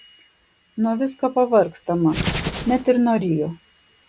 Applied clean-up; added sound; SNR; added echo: none; Hands; 4 dB; none.